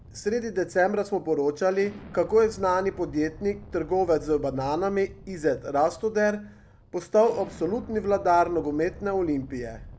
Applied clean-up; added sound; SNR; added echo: none; Explosion; 19 dB; none.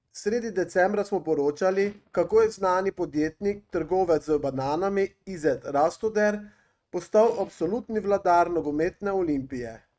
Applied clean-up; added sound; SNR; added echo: neural mask model RNNoise.